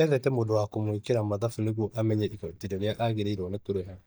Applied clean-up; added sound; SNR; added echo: neural mask model DeepFilterNet 3.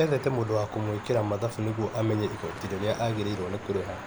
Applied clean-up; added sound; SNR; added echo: none; Traffic noise, roadway noise; 12 dB; none.